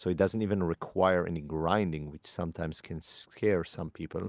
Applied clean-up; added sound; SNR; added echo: none; none; none; none.